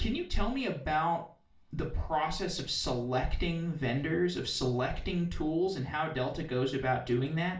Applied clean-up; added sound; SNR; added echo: none; none; none; reverberation time 0.4 s.